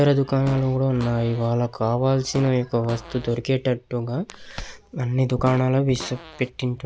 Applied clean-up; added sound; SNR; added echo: none; Fart; 19 dB; none.